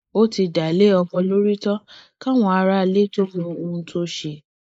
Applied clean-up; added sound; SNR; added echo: neural mask model Resemble Enhance denoiser.